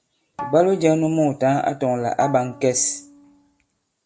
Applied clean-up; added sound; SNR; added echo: none; Bowed string instrument; 17 dB; none.